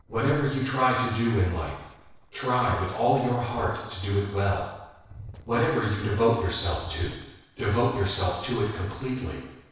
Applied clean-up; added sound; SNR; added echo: neural separator model SepFormer DNS4.